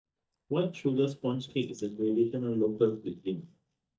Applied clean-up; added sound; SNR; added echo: neural mask model DeepFilterNet 3.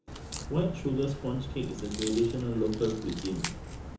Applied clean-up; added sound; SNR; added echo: none; Crack; 8 dB; reverberation time 0.7 s.